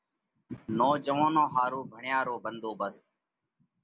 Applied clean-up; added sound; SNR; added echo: none; none; none; none.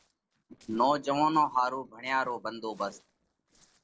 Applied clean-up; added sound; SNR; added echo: neural separator model SepFormer DNS4.